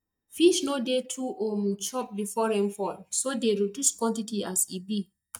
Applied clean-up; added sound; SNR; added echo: neural mask model DeepFilterNet 3.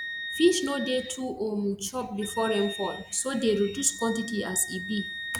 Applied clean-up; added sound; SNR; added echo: none; Wind instrument, woodwind instrument; 11 dB; none.